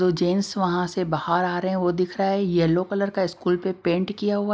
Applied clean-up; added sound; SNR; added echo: none; none; none; none.